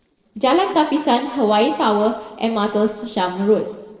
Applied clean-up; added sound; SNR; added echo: neural separator model SepFormer DNS4.